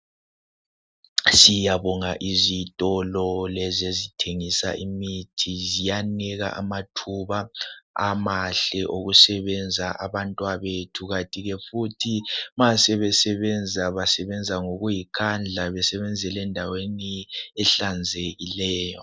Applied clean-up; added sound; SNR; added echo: none; none; none; none.